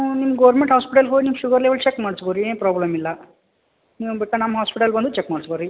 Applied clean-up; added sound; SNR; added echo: none; none; none; none.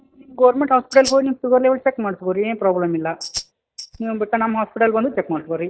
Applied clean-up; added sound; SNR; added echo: neural mask model DeepFilterNet 3.